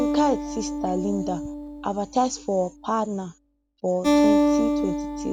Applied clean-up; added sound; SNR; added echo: none; Acoustic guitar; -2 dB; none.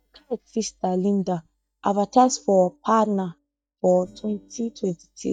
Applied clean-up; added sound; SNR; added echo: neural mask model DeepFilterNet 3.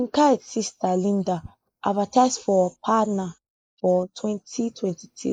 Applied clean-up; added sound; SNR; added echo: neural mask model Resemble Enhance denoiser.